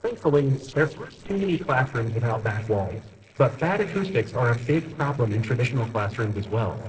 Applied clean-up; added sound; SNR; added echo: neural separator model SepFormer DNS4.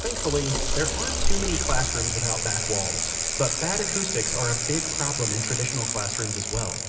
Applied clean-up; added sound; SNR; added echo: none; Bicycle; -4 dB; reverberation time 2.5 s.